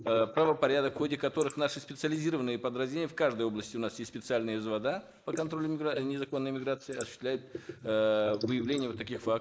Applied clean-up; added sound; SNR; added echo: neural mask model Resemble Enhance denoiser.